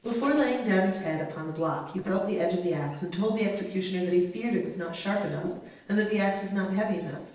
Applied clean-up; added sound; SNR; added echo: neural separator model SepFormer DNS4.